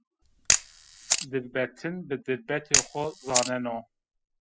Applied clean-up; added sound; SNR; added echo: classical method spectral subtraction.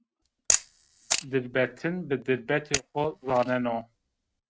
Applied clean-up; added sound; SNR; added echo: neural mask model RNNoise.